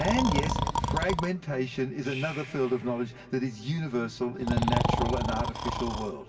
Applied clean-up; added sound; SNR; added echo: none; Breathing; 1 dB; reverberation time 2.7 s.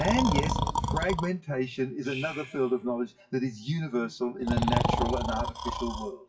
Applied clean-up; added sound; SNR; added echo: classical method WPE with log-MMSE.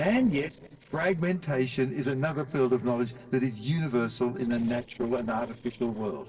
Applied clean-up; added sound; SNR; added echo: neural separator model SepFormer DNS4.